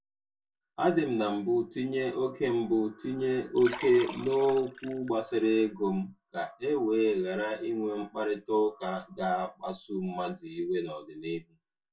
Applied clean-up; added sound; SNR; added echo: none; Liquid; 14 dB; reverberation time 0.1 s.